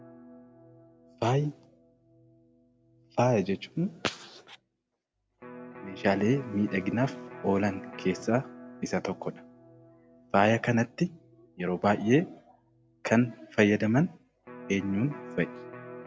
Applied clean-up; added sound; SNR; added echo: none; Electric guitar; 18 dB; none.